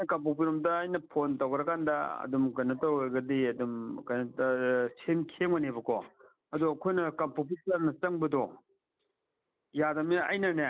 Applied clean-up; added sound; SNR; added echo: none; none; none; none.